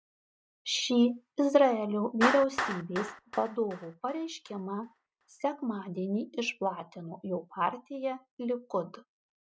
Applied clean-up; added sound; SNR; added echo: none; Clapping; 10 dB; none.